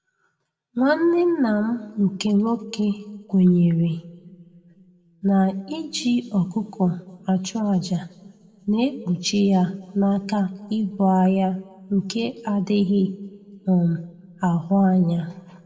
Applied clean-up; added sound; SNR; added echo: none; none; none; reverberation time 1.2 s.